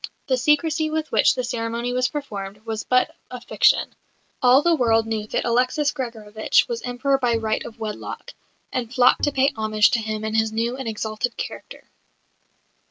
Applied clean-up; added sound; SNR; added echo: none; Bowed string instrument; 16 dB; none.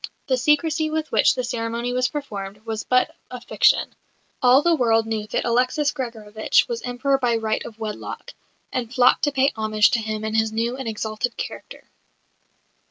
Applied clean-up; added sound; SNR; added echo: none; none; none; none.